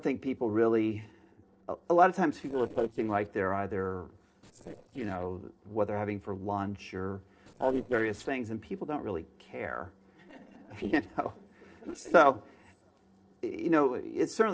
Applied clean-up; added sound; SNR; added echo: neural separator model SepFormer DNS4.